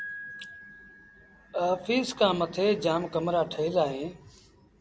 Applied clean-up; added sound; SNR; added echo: none; Piano; 19 dB; none.